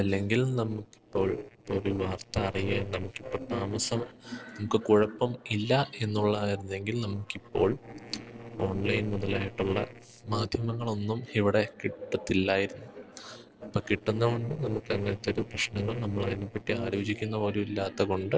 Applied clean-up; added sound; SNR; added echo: neural separator model SepFormer DNS4.